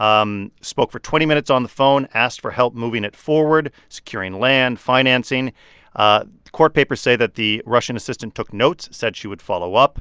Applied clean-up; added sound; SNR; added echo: none; none; none; none.